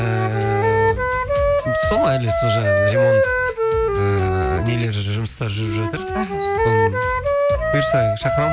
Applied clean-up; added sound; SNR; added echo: none; Wind instrument, woodwind instrument; -3 dB; none.